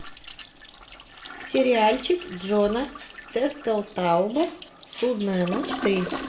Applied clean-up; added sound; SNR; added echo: none; Toilet flush; 12 dB; reverberation time 0.5 s.